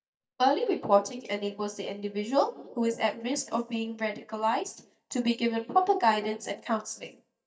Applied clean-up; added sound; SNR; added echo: neural mask model DeepFilterNet 3.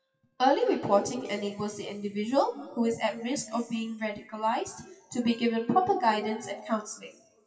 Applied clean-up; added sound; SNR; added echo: classical method WPE with log-MMSE.